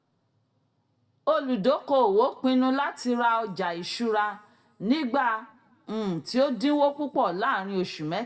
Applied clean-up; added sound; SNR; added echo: none; none; none; reverberation time 0.4 s.